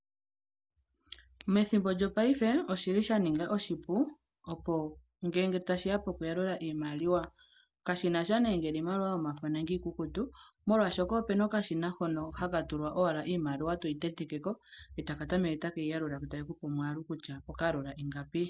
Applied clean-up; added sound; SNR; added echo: none; none; none; none.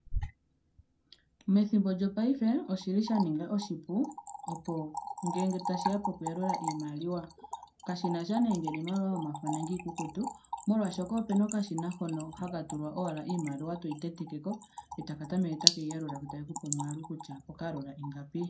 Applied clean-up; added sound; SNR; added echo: none; Trickle, dribble / Splash, splatter; 7 dB; reverberation time 0.2 s.